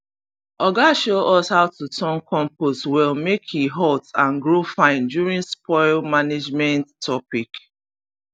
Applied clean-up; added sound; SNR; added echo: none; none; none; none.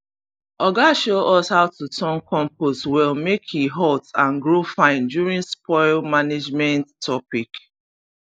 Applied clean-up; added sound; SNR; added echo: neural mask model Resemble Enhance denoiser.